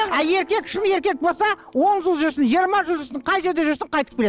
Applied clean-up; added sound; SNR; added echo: neural separator model SepFormer DNS4.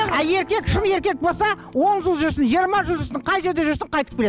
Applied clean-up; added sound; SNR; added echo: none; Fire + Acoustic guitar; 19 dB; none.